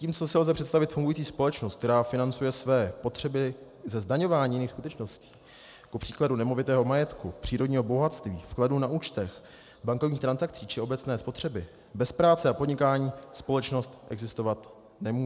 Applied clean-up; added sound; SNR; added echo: none; none; none; none.